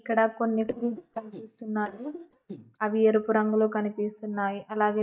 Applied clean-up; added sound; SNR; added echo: neural mask model DeepFilterNet 3.